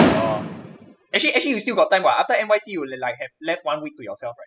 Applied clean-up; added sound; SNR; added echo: classical method spectral subtraction.